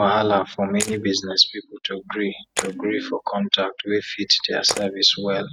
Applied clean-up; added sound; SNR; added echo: neural mask model RNNoise.